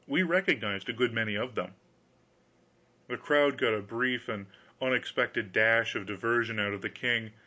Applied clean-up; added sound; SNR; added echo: none; none; none; none.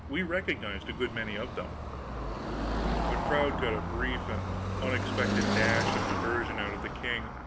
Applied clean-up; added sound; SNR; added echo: none; Car passing by / Traffic noise, roadway noise; -2 dB; none.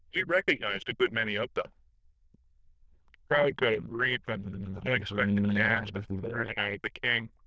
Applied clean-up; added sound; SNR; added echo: neural diffusion model UNIVERSE++.